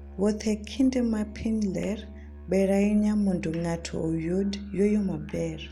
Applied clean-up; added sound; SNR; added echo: none; Musical instrument; 16 dB; none.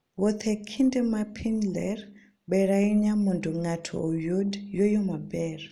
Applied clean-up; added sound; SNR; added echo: none; none; none; none.